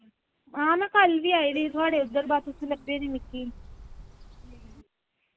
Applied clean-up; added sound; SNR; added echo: none; Bird; 20 dB; none.